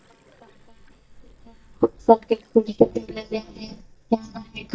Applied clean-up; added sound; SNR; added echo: neural mask model DeepFilterNet 3.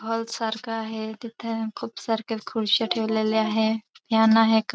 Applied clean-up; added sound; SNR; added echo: none; none; none; none.